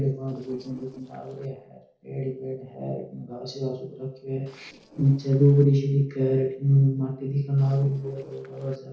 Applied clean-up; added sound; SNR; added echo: neural separator model SepFormer DNS4.